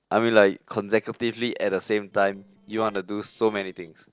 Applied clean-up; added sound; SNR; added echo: neural separator model SepFormer DNS4.